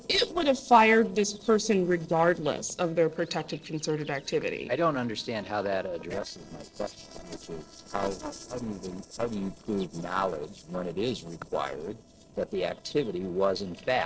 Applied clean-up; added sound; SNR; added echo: neural separator model SepFormer DNS4.